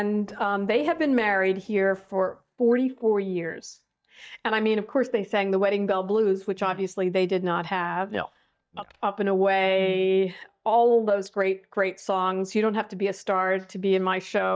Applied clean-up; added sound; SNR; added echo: neural mask model DeepFilterNet 3.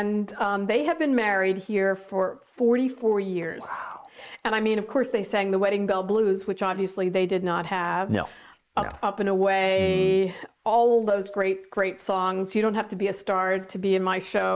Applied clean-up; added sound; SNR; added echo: neural mask model Resemble Enhance denoiser.